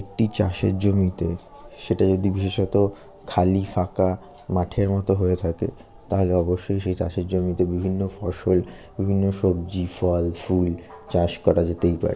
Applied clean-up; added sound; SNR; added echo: none; none; none; none.